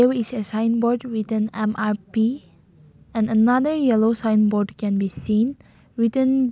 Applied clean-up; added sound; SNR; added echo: none; none; none; none.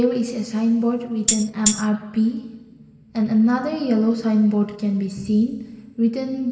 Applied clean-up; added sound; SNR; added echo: none; Tambourine; 1 dB; reverberation time 1.3 s.